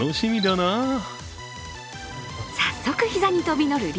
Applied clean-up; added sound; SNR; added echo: none; Cricket; 19 dB; none.